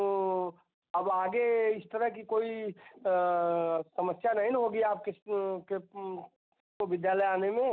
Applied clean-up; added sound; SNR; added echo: none; none; none; none.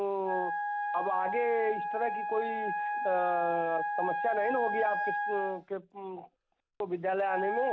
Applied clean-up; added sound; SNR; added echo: none; Wind instrument, woodwind instrument; 1 dB; none.